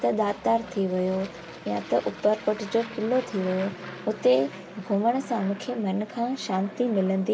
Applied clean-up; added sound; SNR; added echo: none; Aircraft; 15 dB; none.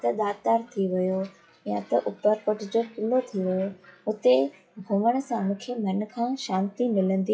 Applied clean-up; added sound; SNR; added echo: classical method log-MMSE.